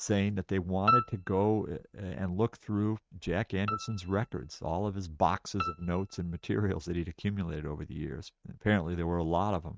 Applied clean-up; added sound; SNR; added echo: neural mask model RNNoise.